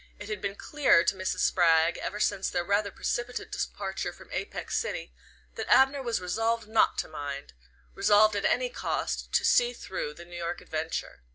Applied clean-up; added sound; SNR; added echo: none; none; none; none.